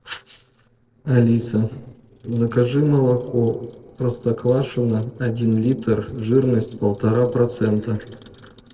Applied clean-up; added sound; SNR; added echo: neural separator model SepFormer DNS4.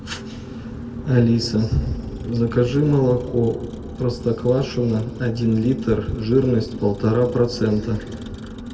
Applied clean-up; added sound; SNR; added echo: none; Motor vehicle (road); 18 dB; reverberation time 1.4 s.